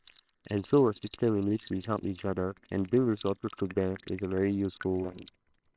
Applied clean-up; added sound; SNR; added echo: neural separator model SepFormer WHAMR!.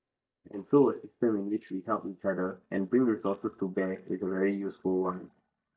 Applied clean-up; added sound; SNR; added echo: neural mask model DeepFilterNet 3.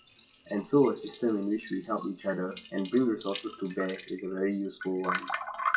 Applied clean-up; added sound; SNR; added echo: classical method WPE with log-MMSE.